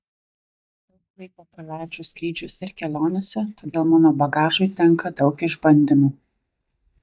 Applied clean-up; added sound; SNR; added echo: neural mask model DeepFilterNet 3.